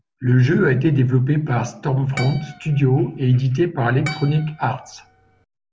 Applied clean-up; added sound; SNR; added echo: none; Harp; 17 dB; none.